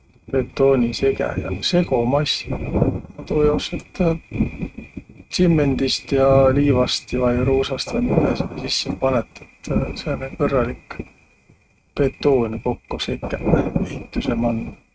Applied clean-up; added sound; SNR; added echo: neural mask model RNNoise.